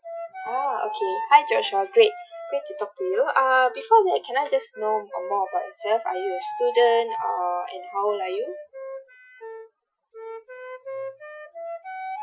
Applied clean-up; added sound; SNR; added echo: classical method Wiener filter.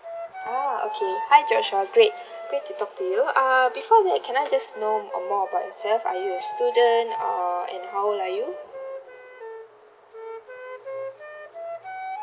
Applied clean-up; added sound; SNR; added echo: none; Wind instrument, woodwind instrument; 10 dB; none.